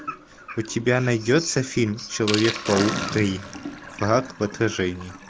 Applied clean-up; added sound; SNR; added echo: none; Sink (filling or washing); 10 dB; none.